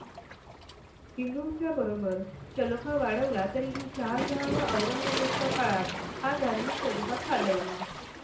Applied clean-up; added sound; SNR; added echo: none; Waves, surf; 4 dB; reverberation time 0.6 s.